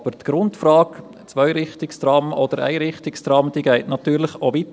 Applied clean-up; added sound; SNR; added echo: none; none; none; none.